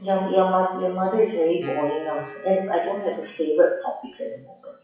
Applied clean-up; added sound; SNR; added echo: classical method WPE with log-MMSE.